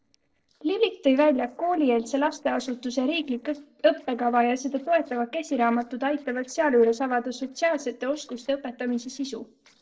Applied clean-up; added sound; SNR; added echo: neural separator model SepFormer DNS4.